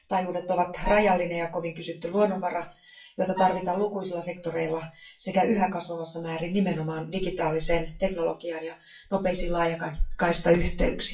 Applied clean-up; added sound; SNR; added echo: classical method WPE with log-MMSE.